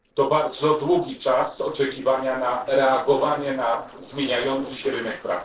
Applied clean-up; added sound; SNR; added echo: neural separator model SepFormer DNS4.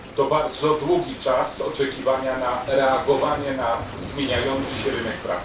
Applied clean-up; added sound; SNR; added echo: none; Waves, surf; 11 dB; reverberation time 0.2 s.